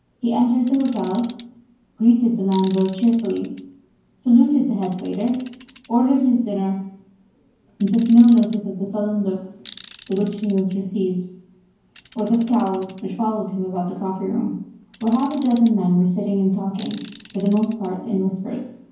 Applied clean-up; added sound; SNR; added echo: none; Tools; 12 dB; reverberation time 0.9 s.